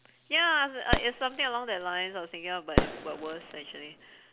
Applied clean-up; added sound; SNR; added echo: none; Fireworks; 2 dB; none.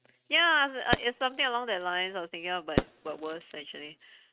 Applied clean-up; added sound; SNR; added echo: neural mask model RNNoise.